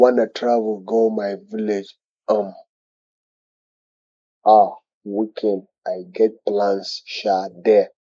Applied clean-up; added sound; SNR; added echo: neural mask model Resemble Enhance denoiser.